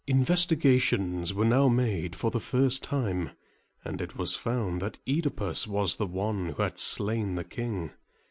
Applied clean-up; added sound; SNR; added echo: none; none; none; none.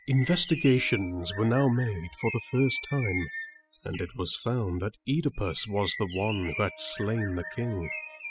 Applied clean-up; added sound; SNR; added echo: classical method spectral subtraction.